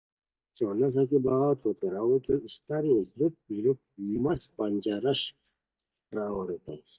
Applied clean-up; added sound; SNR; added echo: neural mask model DeepFilterNet 3.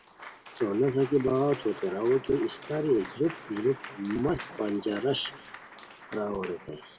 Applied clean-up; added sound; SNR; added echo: none; Applause / Cheering; 16 dB; reverberation time 2.0 s.